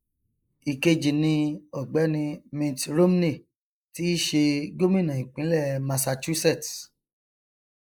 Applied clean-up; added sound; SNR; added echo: neural mask model Resemble Enhance denoiser.